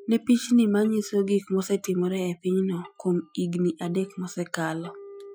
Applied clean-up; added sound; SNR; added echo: classical method Wiener filter.